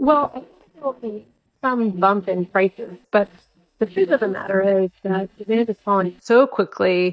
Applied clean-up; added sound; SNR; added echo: neural mask model DeepFilterNet 3.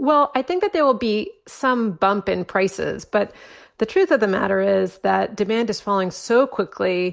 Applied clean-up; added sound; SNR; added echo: none; none; none; none.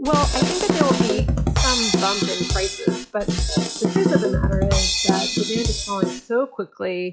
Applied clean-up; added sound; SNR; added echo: classical method log-MMSE.